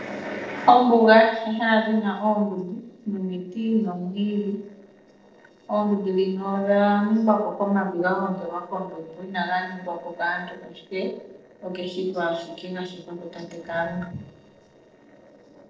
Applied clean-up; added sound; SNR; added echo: neural separator model SepFormer DNS4.